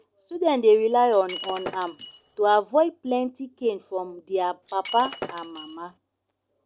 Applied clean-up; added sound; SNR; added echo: none; Shatter; 10 dB; none.